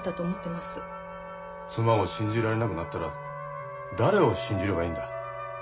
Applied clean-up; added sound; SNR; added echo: none; Wind instrument, woodwind instrument; 12 dB; none.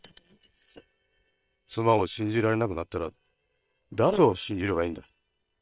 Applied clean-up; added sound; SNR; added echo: neural separator model SepFormer WHAM!.